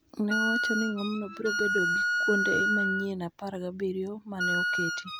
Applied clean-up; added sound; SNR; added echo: none; Wind instrument, woodwind instrument; -2 dB; none.